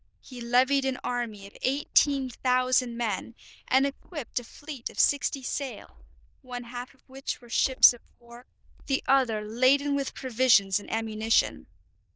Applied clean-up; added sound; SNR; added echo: neural diffusion model UNIVERSE++.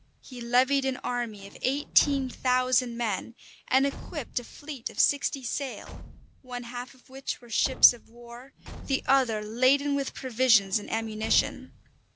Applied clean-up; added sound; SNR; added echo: none; Slam / Truck / Car; 17 dB; none.